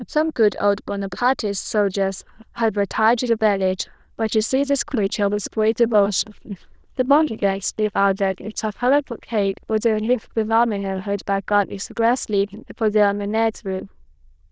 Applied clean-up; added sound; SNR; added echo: neural diffusion model UNIVERSE++.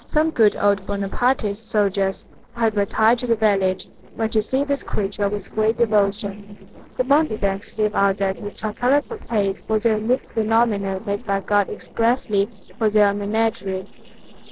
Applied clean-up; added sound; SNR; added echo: neural separator model SepFormer DNS4.